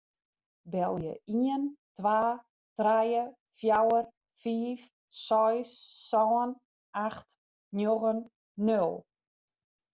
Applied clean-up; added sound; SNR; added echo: none; none; none; none.